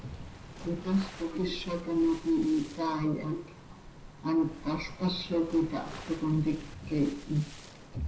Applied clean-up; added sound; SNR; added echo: none; Waves, surf; 15 dB; reverberation time 0.5 s.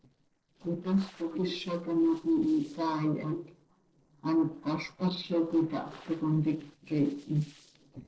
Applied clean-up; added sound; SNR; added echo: neural separator model SepFormer DNS4.